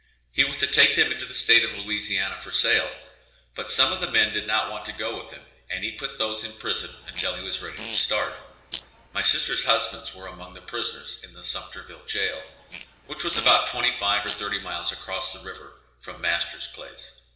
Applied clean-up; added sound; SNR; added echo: neural separator model SepFormer DNS4.